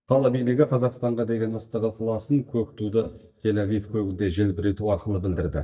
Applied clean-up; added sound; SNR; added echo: neural mask model DeepFilterNet 3.